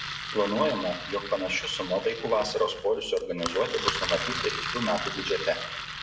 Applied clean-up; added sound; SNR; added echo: none; Engine; 6 dB; reverberation time 0.6 s.